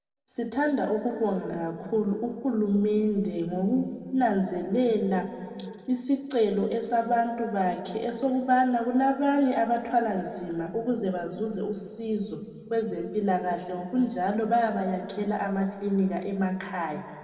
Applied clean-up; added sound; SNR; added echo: none; none; none; reverberation time 1.8 s.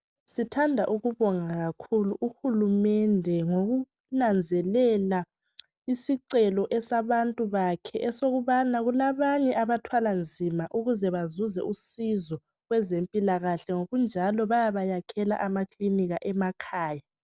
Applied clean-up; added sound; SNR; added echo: none; none; none; none.